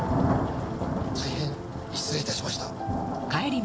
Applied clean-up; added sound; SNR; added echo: none; Thunder / Rain; -2 dB; none.